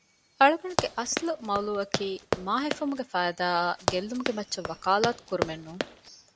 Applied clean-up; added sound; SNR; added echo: none; Run; 5 dB; none.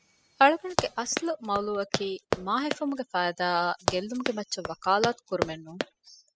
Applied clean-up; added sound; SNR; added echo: classical method spectral subtraction.